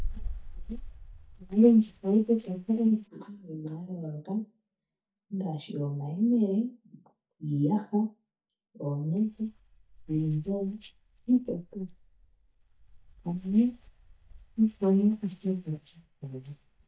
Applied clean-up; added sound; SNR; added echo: neural mask model DeepFilterNet 3.